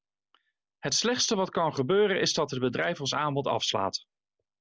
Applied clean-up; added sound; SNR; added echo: none; none; none; none.